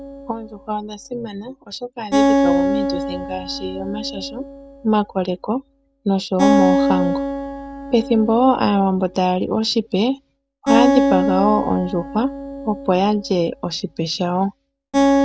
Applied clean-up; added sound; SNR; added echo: none; Acoustic guitar; 1 dB; none.